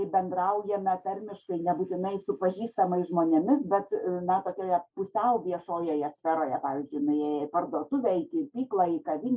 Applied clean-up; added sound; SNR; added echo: neural mask model Resemble Enhance denoiser.